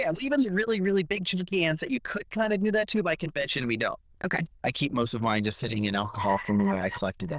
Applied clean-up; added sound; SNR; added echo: neural diffusion model UNIVERSE++.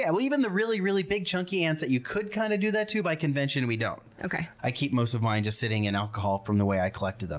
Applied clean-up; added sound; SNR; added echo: none; none; none; none.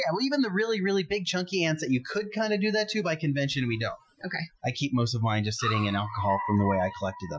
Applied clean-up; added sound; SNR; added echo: classical method Wiener filter.